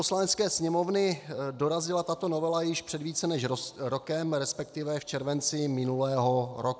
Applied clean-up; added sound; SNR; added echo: none; none; none; none.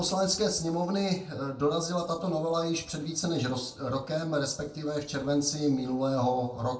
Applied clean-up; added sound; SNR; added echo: none; none; none; reverberation time 0.3 s.